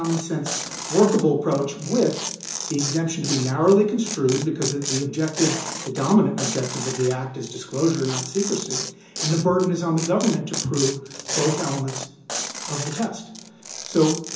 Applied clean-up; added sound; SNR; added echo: none; Tearing; 8 dB; reverberation time 0.6 s.